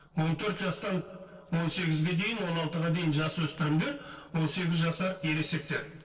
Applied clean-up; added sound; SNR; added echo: neural separator model SepFormer DNS4.